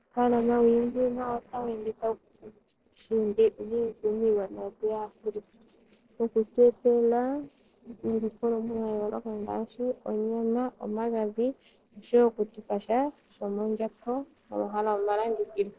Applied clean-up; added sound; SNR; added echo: neural separator model SepFormer DNS4.